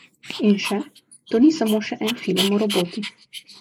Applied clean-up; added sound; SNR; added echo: neural mask model Resemble Enhance denoiser.